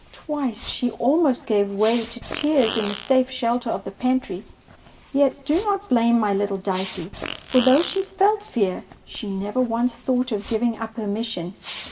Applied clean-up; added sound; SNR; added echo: none; Fart; 13 dB; reverberation time 0.7 s.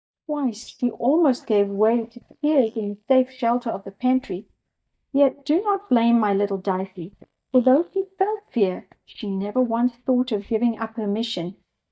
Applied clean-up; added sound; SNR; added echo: neural mask model DeepFilterNet 3.